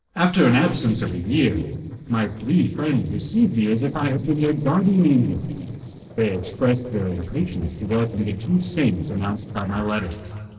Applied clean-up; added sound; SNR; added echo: neural separator model SepFormer DNS4.